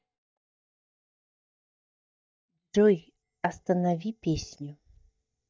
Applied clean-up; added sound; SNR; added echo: neural mask model DeepFilterNet 3.